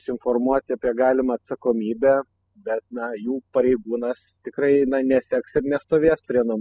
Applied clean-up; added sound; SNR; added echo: classical method spectral subtraction.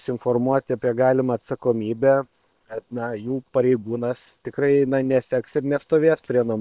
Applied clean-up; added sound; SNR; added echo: neural separator model SepFormer WHAM!.